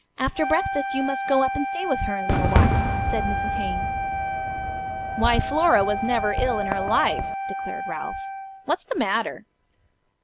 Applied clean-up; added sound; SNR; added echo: none; Wind instrument, woodwind instrument + Fireworks; 0 dB; none.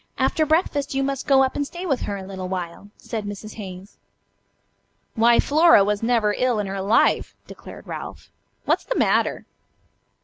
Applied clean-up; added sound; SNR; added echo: none; none; none; none.